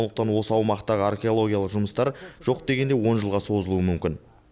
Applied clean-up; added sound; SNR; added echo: none; none; none; none.